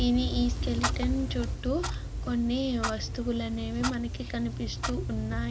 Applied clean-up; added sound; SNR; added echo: none; Clock; 1 dB; none.